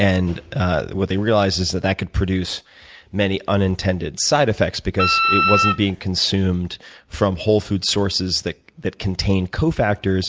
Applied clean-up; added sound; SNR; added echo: none; Wind instrument, woodwind instrument; -1 dB; none.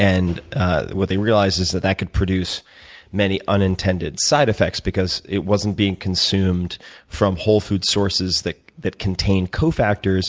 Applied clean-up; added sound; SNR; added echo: none; none; none; none.